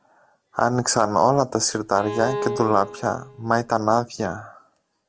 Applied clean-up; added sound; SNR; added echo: none; Bowed string instrument; 9 dB; none.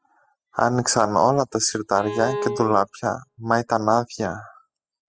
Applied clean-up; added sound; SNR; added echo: classical method spectral subtraction.